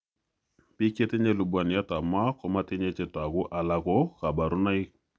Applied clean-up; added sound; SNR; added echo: none; none; none; none.